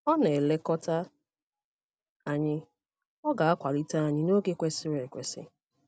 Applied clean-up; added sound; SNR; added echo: none; none; none; none.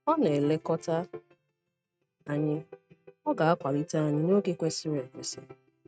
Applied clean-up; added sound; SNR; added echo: neural mask model RNNoise.